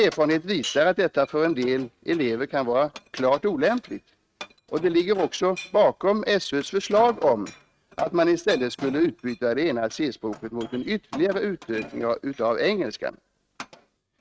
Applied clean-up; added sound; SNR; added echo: neural mask model RNNoise.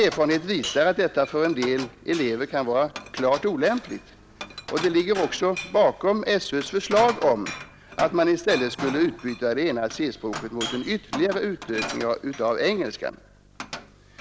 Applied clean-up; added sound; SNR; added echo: none; Glass; 13 dB; none.